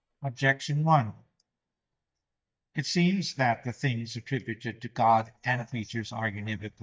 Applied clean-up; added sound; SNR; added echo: neural mask model DeepFilterNet 3.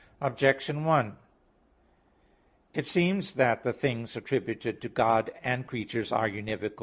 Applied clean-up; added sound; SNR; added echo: none; none; none; none.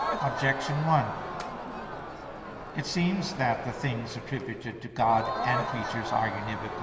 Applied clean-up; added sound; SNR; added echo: none; Crowd; 5 dB; reverberation time 2.2 s.